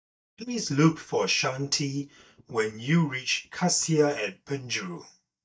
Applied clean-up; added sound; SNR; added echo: neural mask model DeepFilterNet 3.